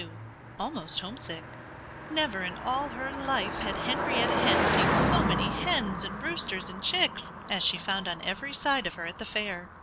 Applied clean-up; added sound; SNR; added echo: none; Car passing by; 0 dB; none.